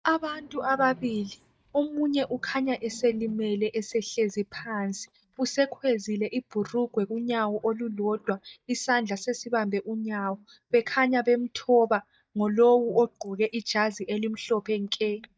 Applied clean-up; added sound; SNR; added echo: neural mask model DeepFilterNet 3.